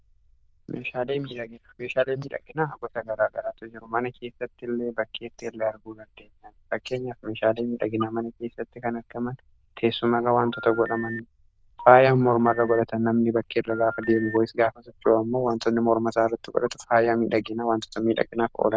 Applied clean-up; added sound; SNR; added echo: neural diffusion model UNIVERSE++.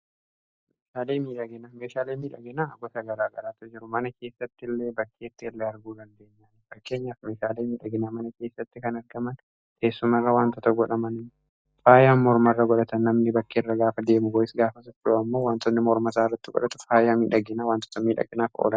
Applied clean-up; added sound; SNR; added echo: neural mask model DeepFilterNet 3.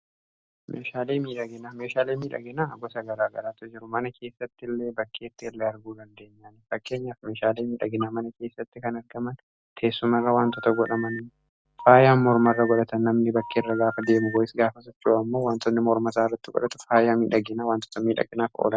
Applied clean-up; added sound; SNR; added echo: none; Telephone; 13 dB; none.